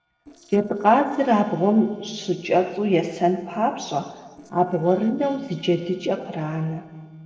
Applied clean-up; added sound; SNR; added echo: neural separator model SepFormer DNS4.